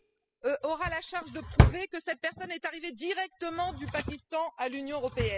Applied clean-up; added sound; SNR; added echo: classical method spectral subtraction.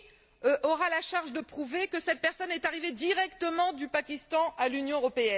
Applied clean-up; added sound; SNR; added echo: none; none; none; none.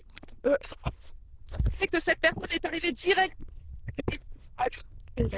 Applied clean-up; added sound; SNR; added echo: neural diffusion model UNIVERSE++.